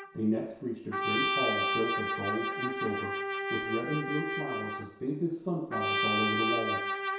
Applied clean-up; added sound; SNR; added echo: none; Trumpet; -2 dB; reverberation time 0.7 s.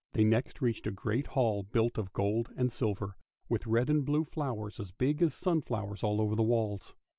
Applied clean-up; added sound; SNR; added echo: none; none; none; none.